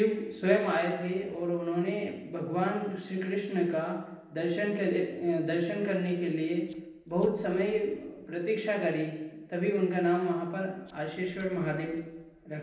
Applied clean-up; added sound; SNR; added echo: neural separator model SepFormer DNS4.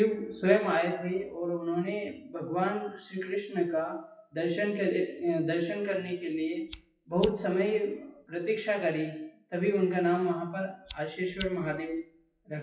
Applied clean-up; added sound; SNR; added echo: classical method WPE with log-MMSE.